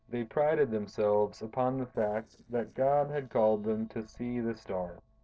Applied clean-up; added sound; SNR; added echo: neural separator model SepFormer DNS4.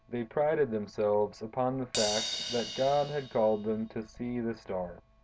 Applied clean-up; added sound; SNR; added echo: none; Crash cymbal; 8 dB; none.